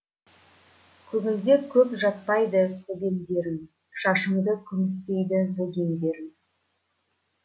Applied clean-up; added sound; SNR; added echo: none; none; none; none.